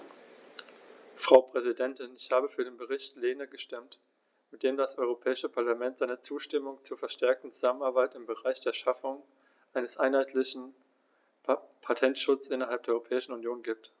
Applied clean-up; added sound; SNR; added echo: none; none; none; none.